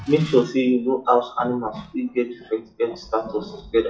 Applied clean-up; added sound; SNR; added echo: classical method WPE with log-MMSE.